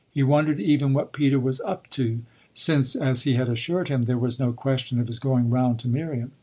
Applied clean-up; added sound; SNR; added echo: none; none; none; none.